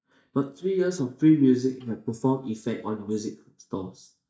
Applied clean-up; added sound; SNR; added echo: neural mask model DeepFilterNet 3.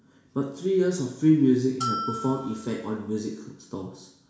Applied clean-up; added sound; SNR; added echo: none; Bell; 7 dB; reverberation time 0.7 s.